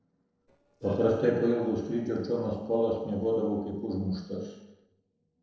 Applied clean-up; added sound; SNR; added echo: neural separator model SepFormer DNS4.